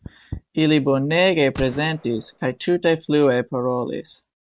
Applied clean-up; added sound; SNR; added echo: none; Gunshot, gunfire; 19 dB; none.